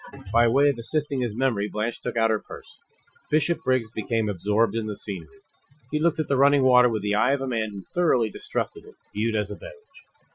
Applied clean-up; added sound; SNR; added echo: classical method Wiener filter.